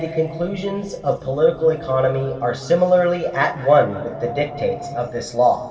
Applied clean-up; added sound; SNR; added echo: none; Wind; 19 dB; reverberation time 2.5 s.